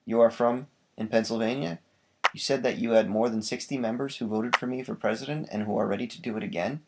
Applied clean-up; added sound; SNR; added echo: none; Clapping; 8 dB; none.